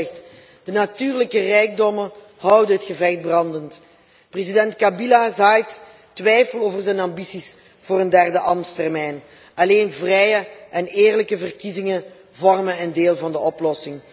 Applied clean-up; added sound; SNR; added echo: none; none; none; none.